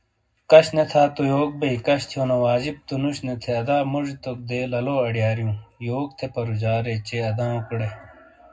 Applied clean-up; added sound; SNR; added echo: none; none; none; reverberation time 0.3 s.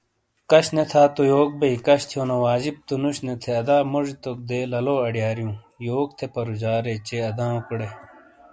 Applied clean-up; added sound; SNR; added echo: none; none; none; none.